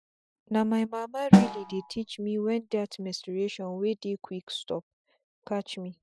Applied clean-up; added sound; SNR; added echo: classical method Wiener filter.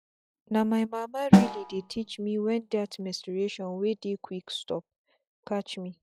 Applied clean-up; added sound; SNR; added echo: classical method log-MMSE.